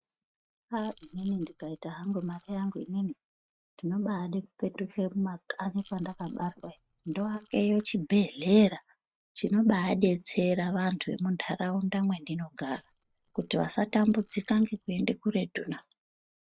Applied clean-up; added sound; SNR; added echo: neural mask model RNNoise.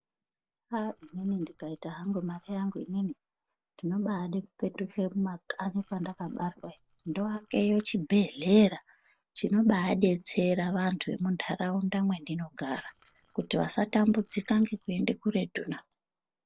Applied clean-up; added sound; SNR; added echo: neural separator model SepFormer DNS4.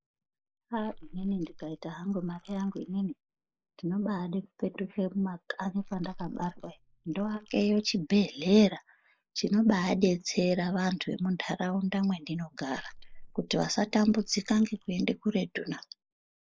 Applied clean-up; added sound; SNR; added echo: neural mask model Resemble Enhance denoiser.